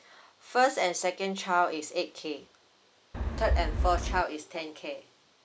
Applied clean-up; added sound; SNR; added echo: none; Wind; -2 dB; none.